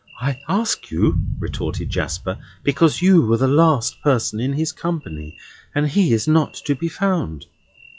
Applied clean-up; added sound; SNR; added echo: classical method log-MMSE.